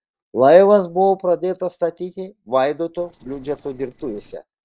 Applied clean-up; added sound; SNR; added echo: neural separator model SepFormer DNS4.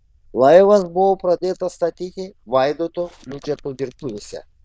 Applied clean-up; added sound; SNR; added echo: neural diffusion model UNIVERSE++.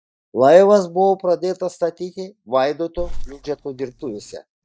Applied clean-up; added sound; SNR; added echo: neural mask model DeepFilterNet 3.